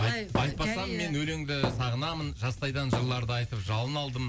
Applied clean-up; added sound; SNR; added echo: none; Thump, thud; 7 dB; none.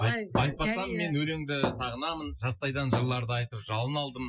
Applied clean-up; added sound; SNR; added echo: classical method Wiener filter.